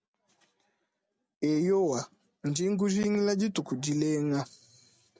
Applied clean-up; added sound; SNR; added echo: none; none; none; none.